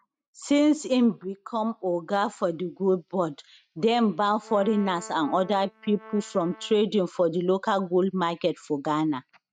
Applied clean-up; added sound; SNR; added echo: neural mask model RNNoise.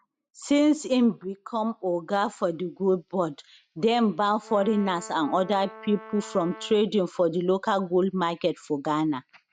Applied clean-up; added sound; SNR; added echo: none; Brass instrument; 18 dB; none.